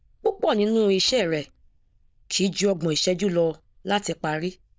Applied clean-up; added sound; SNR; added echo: neural diffusion model UNIVERSE++.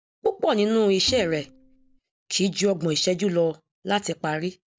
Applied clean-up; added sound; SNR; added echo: none; Bowed string instrument; 15 dB; none.